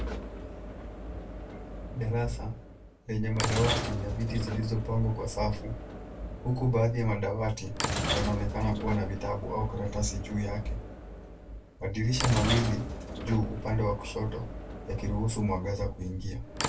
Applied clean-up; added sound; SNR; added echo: none; Sliding door / Train; 6 dB; reverberation time 0.2 s.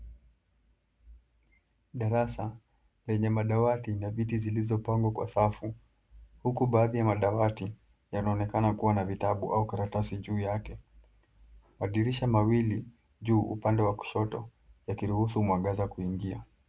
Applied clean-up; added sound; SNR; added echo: none; none; none; none.